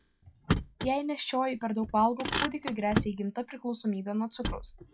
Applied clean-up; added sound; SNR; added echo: classical method log-MMSE.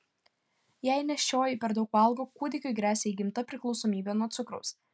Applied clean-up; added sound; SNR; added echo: none; none; none; none.